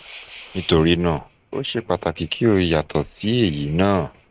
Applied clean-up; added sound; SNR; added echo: neural mask model RNNoise.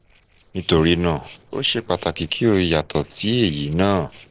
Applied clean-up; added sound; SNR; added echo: neural separator model SepFormer DNS4.